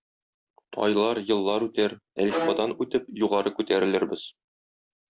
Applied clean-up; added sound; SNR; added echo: none; Bowed string instrument; 7 dB; none.